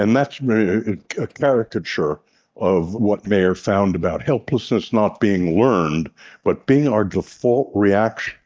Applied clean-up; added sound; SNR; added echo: neural mask model DeepFilterNet 3.